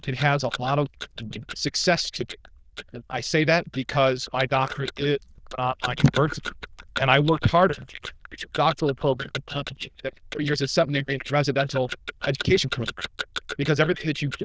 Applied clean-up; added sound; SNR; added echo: neural diffusion model UNIVERSE++.